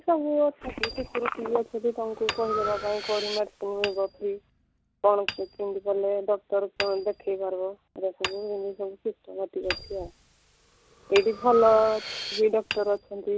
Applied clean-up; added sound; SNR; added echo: none; Breathing + Hammer; 11 dB; none.